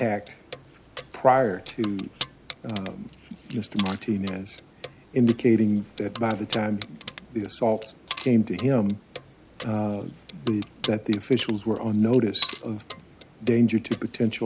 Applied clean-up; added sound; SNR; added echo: none; Keys jangling; 16 dB; none.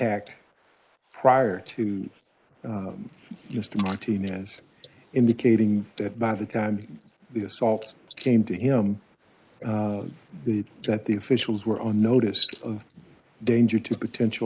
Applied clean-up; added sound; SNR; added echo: neural mask model Resemble Enhance denoiser.